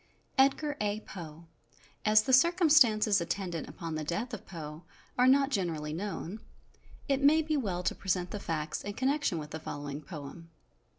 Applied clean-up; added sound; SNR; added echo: none; none; none; none.